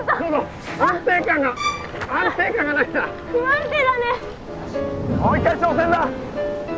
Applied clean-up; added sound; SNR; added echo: none; Bowed string instrument; 7 dB; none.